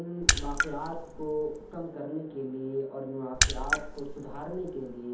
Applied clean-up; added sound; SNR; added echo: none; Raindrop / Splash, splatter; -5 dB; reverberation time 0.6 s.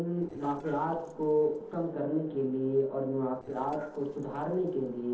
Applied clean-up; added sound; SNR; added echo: neural separator model SepFormer DNS4.